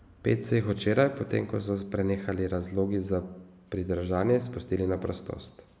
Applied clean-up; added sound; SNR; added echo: none; none; none; none.